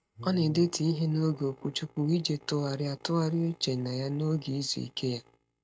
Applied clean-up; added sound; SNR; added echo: neural mask model RNNoise.